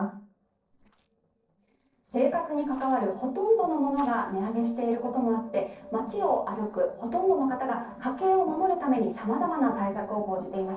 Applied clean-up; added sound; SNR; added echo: neural separator model SepFormer DNS4.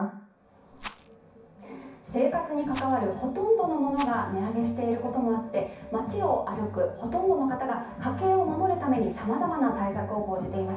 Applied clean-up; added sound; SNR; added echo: none; Rattle; 18 dB; reverberation time 0.6 s.